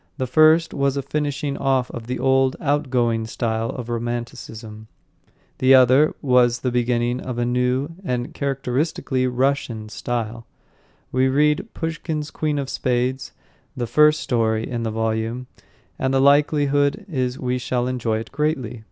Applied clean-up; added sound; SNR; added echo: none; none; none; none.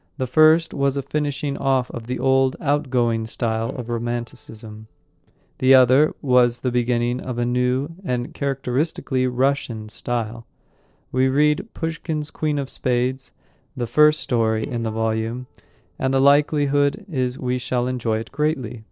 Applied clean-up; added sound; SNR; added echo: neural separator model SepFormer DNS4.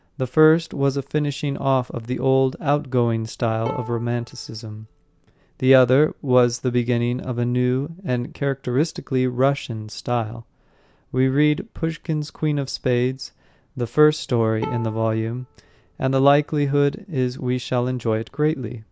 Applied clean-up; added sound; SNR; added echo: none; Bowed string instrument; 18 dB; none.